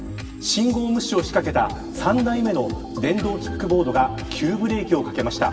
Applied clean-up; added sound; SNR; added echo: none; none; none; reverberation time 1.3 s.